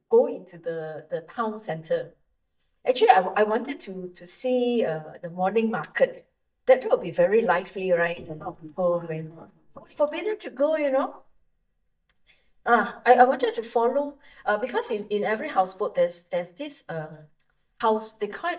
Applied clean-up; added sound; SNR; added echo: neural mask model DeepFilterNet 3.